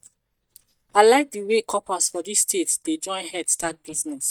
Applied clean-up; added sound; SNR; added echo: neural mask model DeepFilterNet 3.